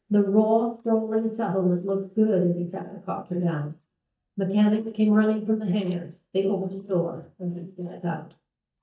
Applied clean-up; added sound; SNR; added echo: neural mask model DeepFilterNet 3.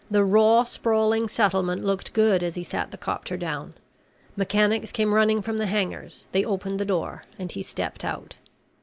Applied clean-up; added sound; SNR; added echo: none; none; none; none.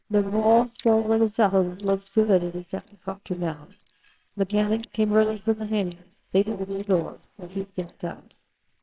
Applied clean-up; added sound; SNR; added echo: neural separator model SepFormer WHAMR!.